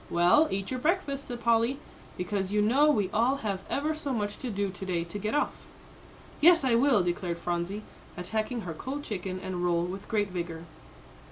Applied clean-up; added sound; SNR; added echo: none; none; none; none.